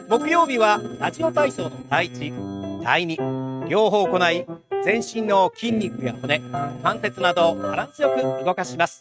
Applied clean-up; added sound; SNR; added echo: neural mask model RNNoise.